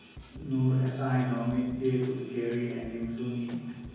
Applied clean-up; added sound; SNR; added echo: none; Drum / Drum kit; 18 dB; reverberation time 1.3 s.